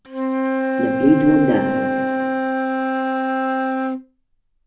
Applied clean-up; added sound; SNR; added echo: none; Wind instrument, woodwind instrument; -1 dB; reverberation time 1.6 s.